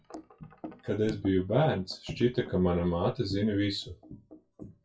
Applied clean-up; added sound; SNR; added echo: classical method WPE with log-MMSE.